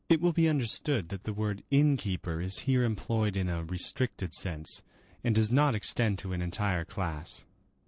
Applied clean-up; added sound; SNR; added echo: none; none; none; none.